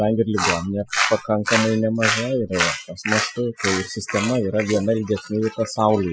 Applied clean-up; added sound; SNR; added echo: classical method Wiener filter.